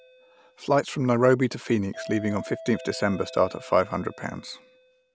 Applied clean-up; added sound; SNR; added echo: none; Doorbell; 18 dB; none.